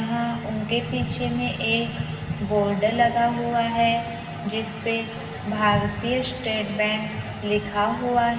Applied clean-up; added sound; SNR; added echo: none; none; none; reverberation time 2.5 s.